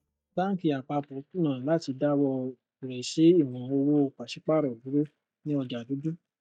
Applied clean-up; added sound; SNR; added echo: neural mask model DeepFilterNet 3.